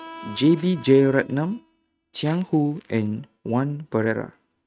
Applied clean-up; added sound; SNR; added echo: neural mask model RNNoise.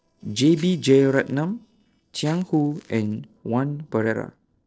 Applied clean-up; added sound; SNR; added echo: neural separator model SepFormer DNS4.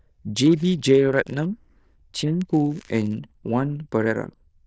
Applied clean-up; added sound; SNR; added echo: neural diffusion model UNIVERSE++.